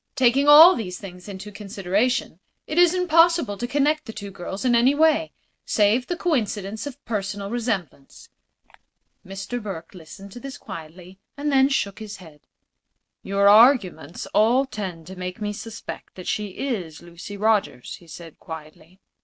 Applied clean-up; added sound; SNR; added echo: none; none; none; none.